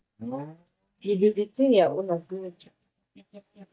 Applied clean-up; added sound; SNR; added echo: neural mask model DeepFilterNet 3.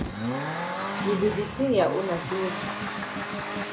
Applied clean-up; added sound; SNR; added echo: none; Accelerating, revving, vroom; 2 dB; reverberation time 0.2 s.